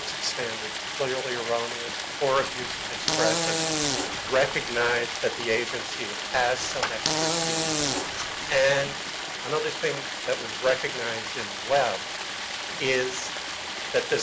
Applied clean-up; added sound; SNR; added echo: none; Stream + Fart; 1 dB; none.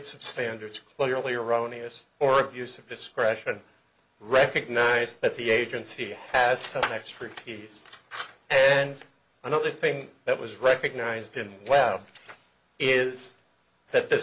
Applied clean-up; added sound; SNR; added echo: none; none; none; none.